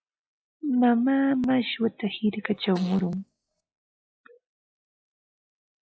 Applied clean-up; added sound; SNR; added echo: classical method log-MMSE.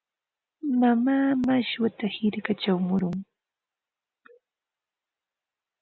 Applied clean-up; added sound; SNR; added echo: none; none; none; none.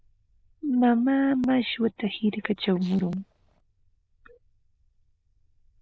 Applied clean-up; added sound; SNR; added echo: neural diffusion model UNIVERSE++.